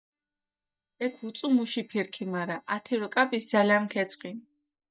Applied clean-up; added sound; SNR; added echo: neural mask model DeepFilterNet 3.